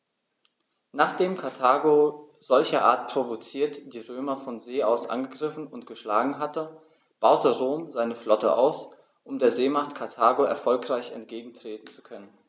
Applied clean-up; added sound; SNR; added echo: none; none; none; none.